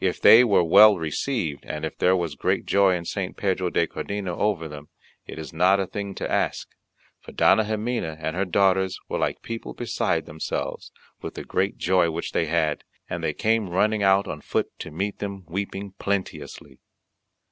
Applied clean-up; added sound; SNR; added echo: none; none; none; none.